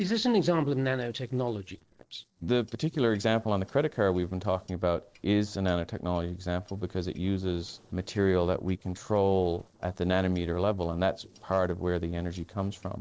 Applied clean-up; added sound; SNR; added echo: neural separator model SepFormer DNS4.